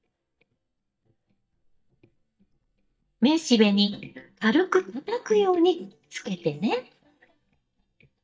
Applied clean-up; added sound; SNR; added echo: neural mask model DeepFilterNet 3.